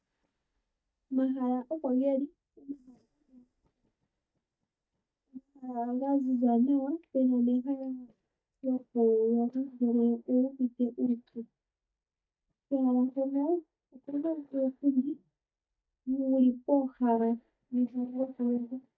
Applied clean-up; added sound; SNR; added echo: neural mask model DeepFilterNet 3.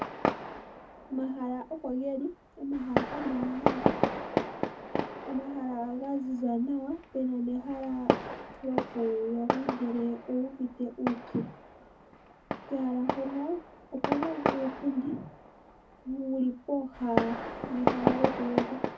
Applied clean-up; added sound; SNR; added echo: none; Fireworks; 0 dB; reverberation time 0.3 s.